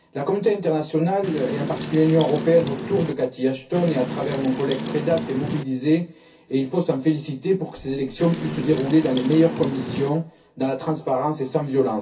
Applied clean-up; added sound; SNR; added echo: none; Wind; 7 dB; reverberation time 0.3 s.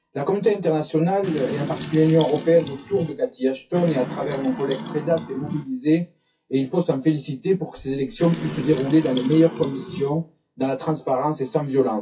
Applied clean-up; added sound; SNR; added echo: classical method WPE with log-MMSE.